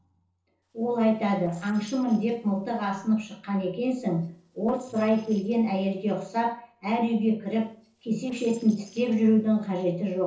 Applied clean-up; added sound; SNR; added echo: neural separator model SepFormer DNS4.